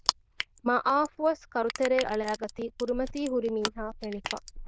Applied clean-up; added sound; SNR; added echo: neural diffusion model UNIVERSE++.